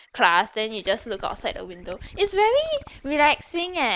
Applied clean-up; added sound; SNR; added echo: neural mask model Resemble Enhance denoiser.